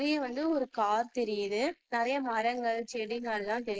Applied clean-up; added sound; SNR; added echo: neural mask model Resemble Enhance denoiser.